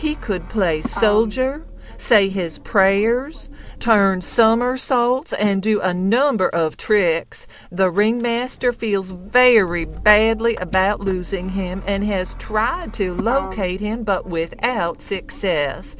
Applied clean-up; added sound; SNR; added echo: none; Motor vehicle (road); 14 dB; none.